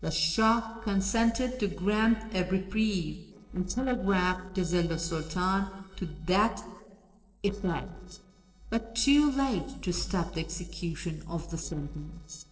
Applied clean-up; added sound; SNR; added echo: neural separator model SepFormer DNS4.